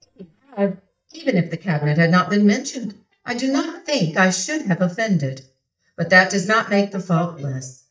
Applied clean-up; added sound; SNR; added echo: neural mask model DeepFilterNet 3.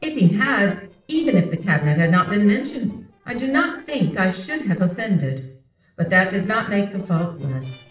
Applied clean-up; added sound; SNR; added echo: neural separator model SepFormer DNS4.